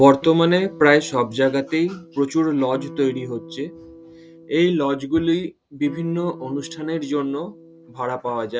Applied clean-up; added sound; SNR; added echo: none; Electric guitar; 19 dB; none.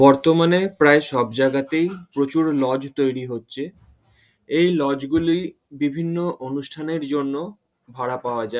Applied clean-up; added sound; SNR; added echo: none; none; none; none.